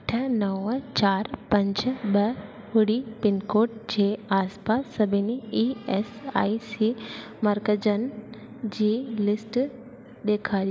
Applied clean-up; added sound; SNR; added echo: none; none; none; none.